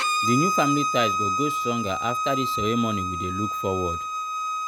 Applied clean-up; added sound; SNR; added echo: none; Bowed string instrument; -1 dB; none.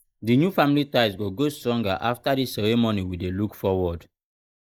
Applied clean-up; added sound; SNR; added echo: neural mask model Resemble Enhance denoiser.